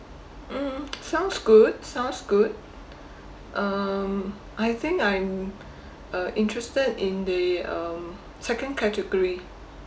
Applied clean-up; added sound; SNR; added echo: none; none; none; none.